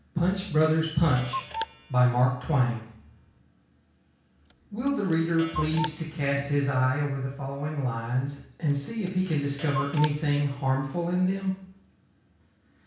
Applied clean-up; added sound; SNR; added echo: none; Clock; 13 dB; reverberation time 0.6 s.